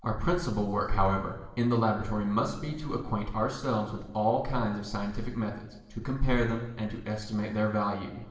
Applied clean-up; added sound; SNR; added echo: none; none; none; reverberation time 1.0 s.